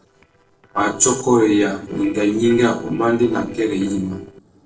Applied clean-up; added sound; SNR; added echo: neural separator model SepFormer DNS4.